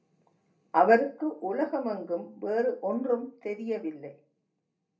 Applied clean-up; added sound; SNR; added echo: none; none; none; reverberation time 0.3 s.